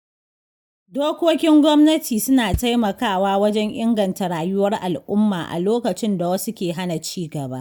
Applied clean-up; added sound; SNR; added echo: neural mask model DeepFilterNet 3.